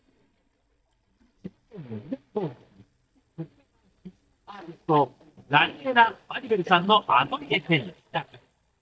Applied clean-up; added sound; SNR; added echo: neural mask model DeepFilterNet 3.